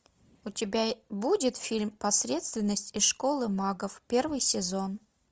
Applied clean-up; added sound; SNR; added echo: none; none; none; none.